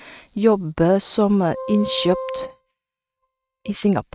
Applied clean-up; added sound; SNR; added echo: neural mask model RNNoise.